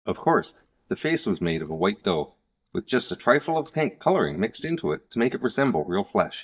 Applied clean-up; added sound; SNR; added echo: neural mask model DeepFilterNet 3.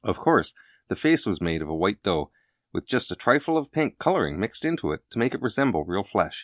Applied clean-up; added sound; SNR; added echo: none; none; none; none.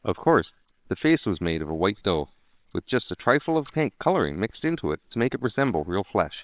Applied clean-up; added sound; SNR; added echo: neural separator model SepFormer WHAMR!.